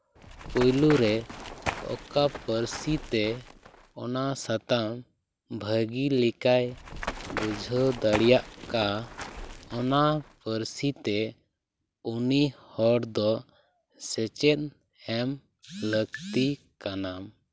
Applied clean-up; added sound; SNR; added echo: none; Run; 10 dB; none.